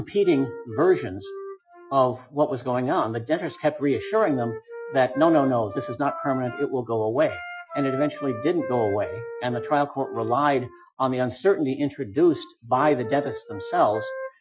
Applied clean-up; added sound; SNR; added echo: classical method Wiener filter.